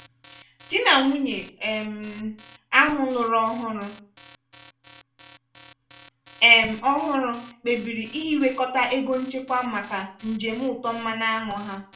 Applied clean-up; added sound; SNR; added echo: none; Alarm; 14 dB; reverberation time 0.4 s.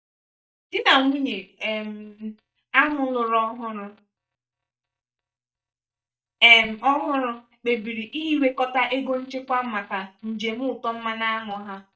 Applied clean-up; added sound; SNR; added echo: neural mask model DeepFilterNet 3.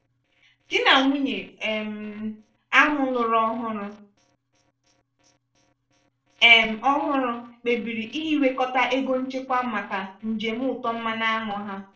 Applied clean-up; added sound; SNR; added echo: neural separator model SepFormer DNS4.